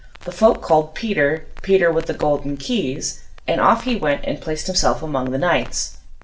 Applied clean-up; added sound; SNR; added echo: none; Crackle; 11 dB; reverberation time 0.3 s.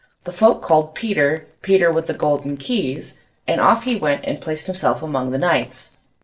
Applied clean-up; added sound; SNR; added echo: neural separator model SepFormer DNS4.